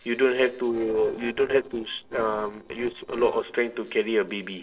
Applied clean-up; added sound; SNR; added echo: neural separator model SepFormer DNS4.